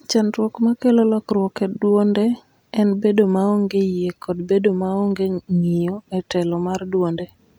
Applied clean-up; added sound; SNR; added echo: none; none; none; none.